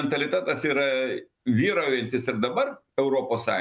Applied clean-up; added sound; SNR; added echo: none; none; none; none.